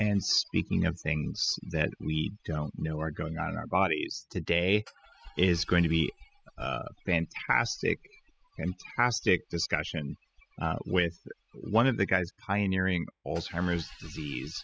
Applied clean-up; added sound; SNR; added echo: classical method spectral subtraction.